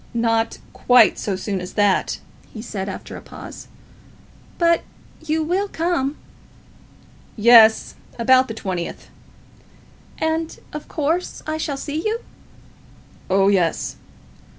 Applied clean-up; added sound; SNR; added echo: none; none; none; none.